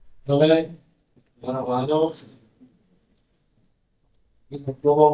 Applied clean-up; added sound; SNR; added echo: neural mask model DeepFilterNet 3.